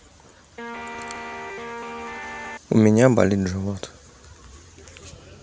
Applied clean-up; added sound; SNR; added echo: none; Guitar; 10 dB; none.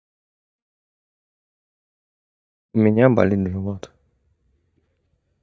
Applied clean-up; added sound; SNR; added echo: neural mask model DeepFilterNet 3.